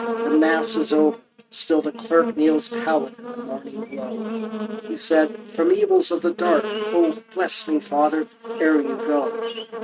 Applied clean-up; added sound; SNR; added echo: neural mask model RNNoise.